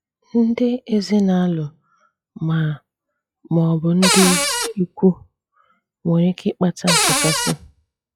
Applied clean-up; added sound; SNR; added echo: classical method log-MMSE.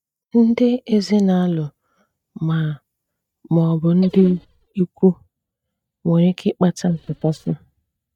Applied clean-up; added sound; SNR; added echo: neural mask model DeepFilterNet 3.